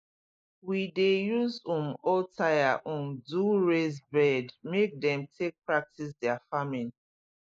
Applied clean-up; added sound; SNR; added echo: neural mask model Resemble Enhance denoiser.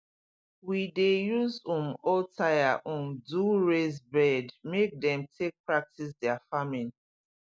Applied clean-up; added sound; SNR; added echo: none; none; none; none.